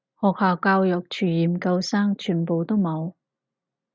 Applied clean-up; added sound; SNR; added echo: none; none; none; none.